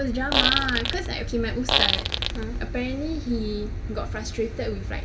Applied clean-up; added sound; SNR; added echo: none; Fart; -1 dB; reverberation time 2.9 s.